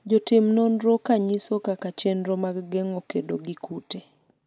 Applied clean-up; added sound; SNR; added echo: none; none; none; none.